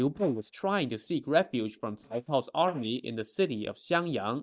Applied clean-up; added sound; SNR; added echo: neural mask model DeepFilterNet 3.